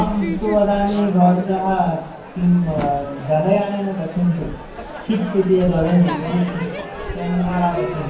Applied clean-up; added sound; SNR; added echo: none; Crowd / Fireworks; 10 dB; reverberation time 0.9 s.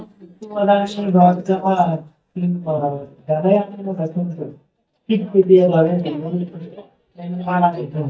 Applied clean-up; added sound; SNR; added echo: neural mask model DeepFilterNet 3.